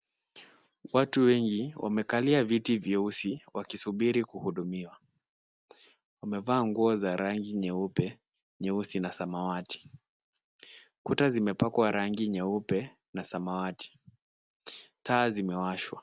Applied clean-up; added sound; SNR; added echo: none; none; none; none.